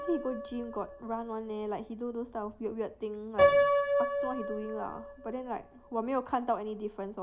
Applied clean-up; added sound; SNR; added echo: none; Piano; -2 dB; reverberation time 0.7 s.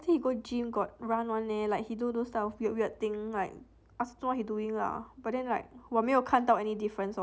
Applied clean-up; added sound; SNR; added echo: none; none; none; none.